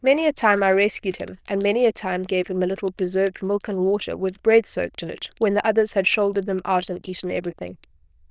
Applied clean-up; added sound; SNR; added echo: neural diffusion model UNIVERSE++.